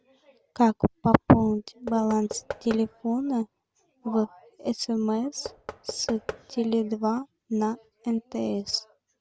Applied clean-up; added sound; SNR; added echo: none; Knock / Wood; 14 dB; none.